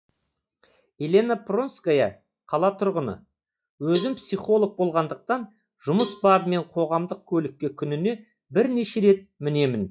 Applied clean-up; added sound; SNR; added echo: classical method log-MMSE.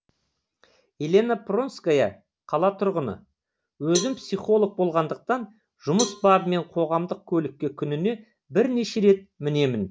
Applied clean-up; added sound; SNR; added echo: none; Cowbell; 13 dB; none.